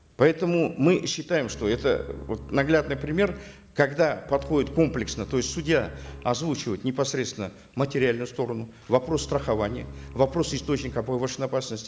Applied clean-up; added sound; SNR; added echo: none; Bowed string instrument; 15 dB; none.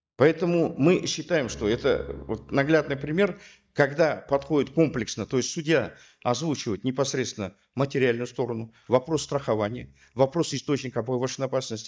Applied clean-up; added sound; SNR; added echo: neural mask model DeepFilterNet 3.